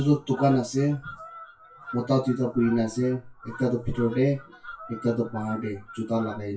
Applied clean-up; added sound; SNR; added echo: classical method WPE with log-MMSE.